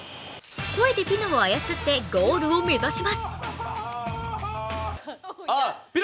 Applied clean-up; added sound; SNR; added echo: none; none; none; none.